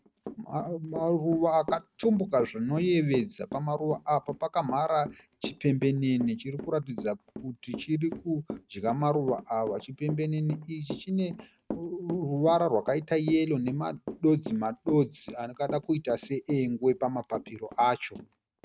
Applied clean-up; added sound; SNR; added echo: neural mask model RNNoise.